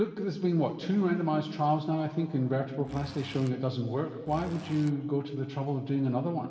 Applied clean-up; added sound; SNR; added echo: none; Zipper (clothing); 16 dB; reverberation time 1.7 s.